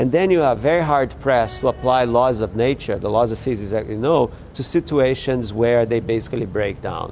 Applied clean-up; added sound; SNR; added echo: none; none; none; none.